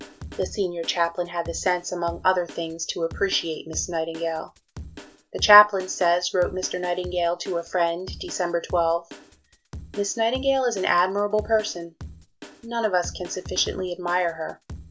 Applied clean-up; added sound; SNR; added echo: none; Drum kit; 17 dB; none.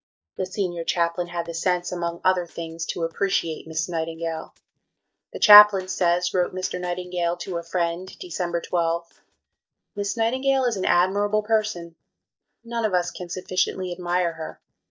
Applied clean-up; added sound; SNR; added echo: neural mask model DeepFilterNet 3.